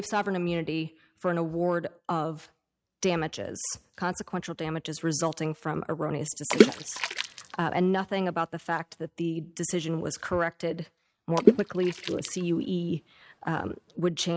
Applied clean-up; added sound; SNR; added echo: neural mask model RNNoise.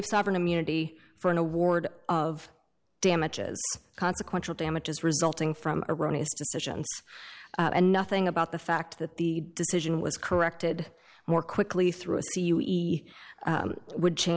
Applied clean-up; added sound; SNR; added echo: none; none; none; none.